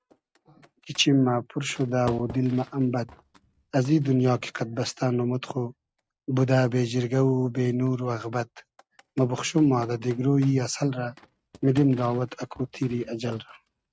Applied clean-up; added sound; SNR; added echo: neural mask model RNNoise.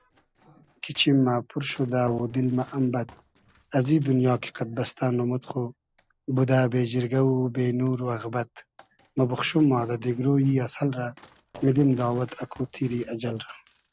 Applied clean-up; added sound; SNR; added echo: neural separator model SepFormer DNS4.